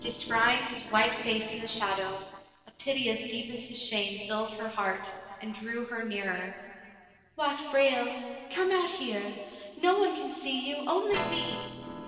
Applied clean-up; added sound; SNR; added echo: neural separator model SepFormer DNS4.